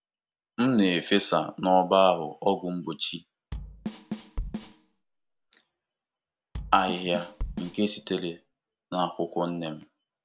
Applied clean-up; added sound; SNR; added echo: none; Bass drum / Snare drum / Drum kit; 9 dB; none.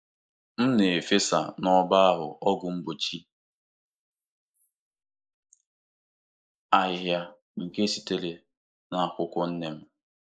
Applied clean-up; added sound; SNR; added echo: neural mask model Resemble Enhance denoiser.